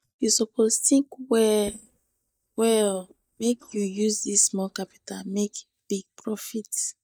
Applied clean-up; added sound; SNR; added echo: neural mask model DeepFilterNet 3.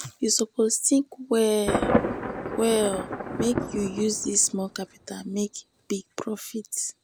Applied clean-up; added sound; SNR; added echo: none; Thunder; 6 dB; none.